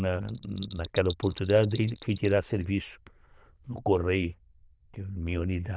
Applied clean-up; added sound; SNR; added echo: neural diffusion model UNIVERSE++.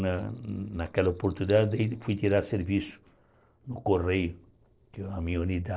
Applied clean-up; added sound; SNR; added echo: neural separator model SepFormer DNS4.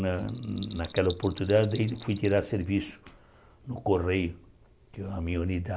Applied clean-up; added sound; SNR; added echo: none; Bell; 19 dB; none.